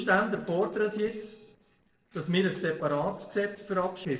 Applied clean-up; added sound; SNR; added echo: neural separator model SepFormer DNS4.